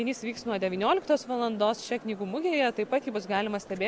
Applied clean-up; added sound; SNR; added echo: none; none; none; none.